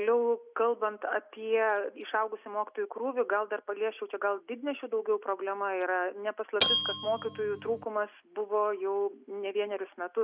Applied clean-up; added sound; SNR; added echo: none; Bell; 1 dB; none.